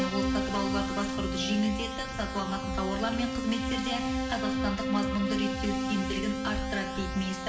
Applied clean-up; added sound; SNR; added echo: none; Keyboard (musical); 1 dB; reverberation time 1.1 s.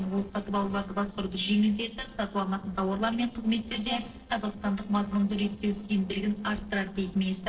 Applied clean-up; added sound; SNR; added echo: neural separator model SepFormer DNS4.